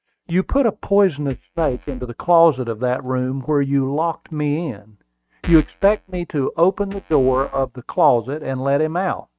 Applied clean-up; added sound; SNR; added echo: neural mask model RNNoise.